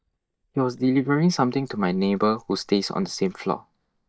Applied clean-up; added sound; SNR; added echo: neural mask model DeepFilterNet 3.